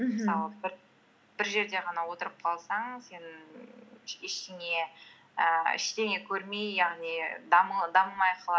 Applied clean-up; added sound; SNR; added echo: none; none; none; none.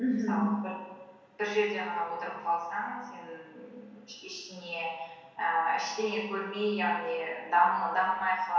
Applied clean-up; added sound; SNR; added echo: none; none; none; reverberation time 1.2 s.